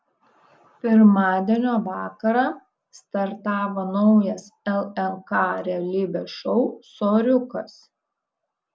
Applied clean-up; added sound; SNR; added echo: none; none; none; none.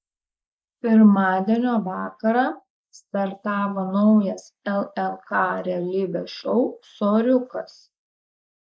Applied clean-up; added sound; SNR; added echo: neural mask model Resemble Enhance denoiser.